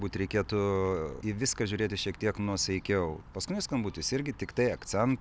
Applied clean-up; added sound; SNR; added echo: none; none; none; none.